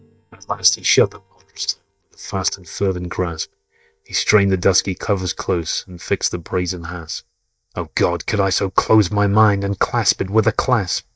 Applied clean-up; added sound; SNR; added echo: neural mask model DeepFilterNet 3.